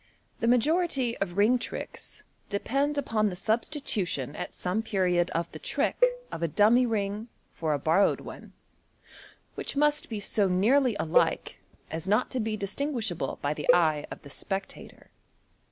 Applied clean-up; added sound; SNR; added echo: none; Cowbell; 4 dB; none.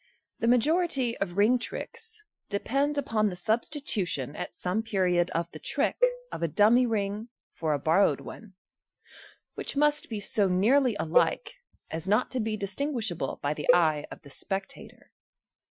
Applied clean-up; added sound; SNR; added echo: classical method Wiener filter.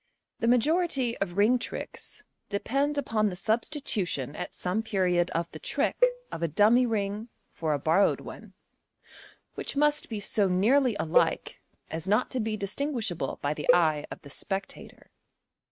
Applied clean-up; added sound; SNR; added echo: neural mask model RNNoise.